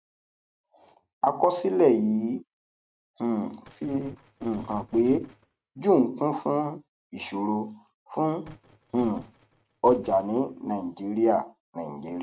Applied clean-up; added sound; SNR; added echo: neural mask model RNNoise.